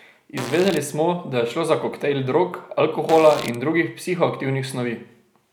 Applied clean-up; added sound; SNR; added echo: none; Fart; 14 dB; none.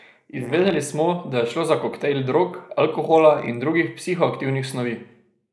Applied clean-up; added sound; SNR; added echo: neural mask model Resemble Enhance denoiser.